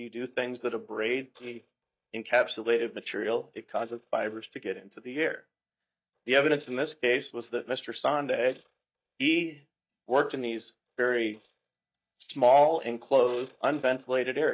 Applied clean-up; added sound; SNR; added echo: neural mask model DeepFilterNet 3.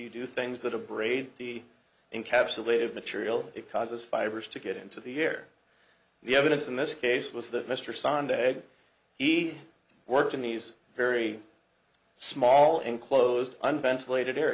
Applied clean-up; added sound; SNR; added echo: none; none; none; none.